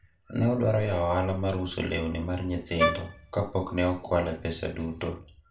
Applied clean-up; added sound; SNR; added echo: none; Wind instrument, woodwind instrument; 0 dB; reverberation time 0.3 s.